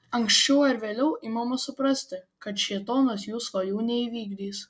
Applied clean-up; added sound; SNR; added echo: none; none; none; none.